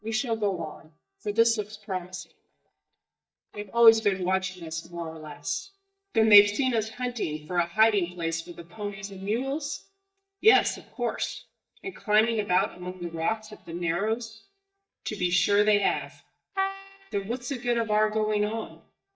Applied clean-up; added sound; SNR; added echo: neural mask model DeepFilterNet 3.